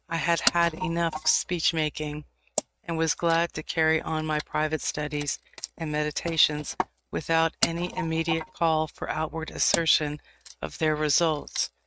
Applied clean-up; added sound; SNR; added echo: neural mask model RNNoise.